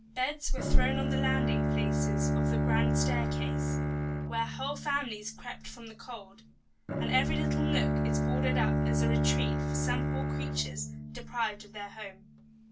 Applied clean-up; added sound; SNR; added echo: none; Bowed string instrument; -3 dB; reverberation time 0.2 s.